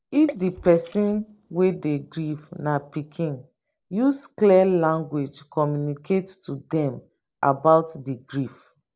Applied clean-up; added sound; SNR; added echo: neural separator model SepFormer DNS4.